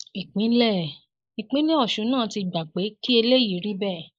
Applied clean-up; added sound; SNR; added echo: neural mask model Resemble Enhance denoiser.